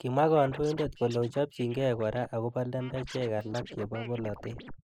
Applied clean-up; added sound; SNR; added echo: neural mask model Resemble Enhance denoiser.